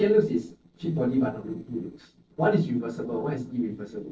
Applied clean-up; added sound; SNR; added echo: neural separator model SepFormer DNS4.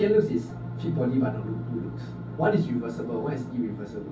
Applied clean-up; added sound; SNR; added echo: none; Organ; 16 dB; reverberation time 0.4 s.